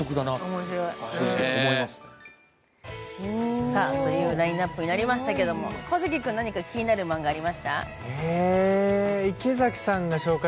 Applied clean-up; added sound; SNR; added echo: none; none; none; none.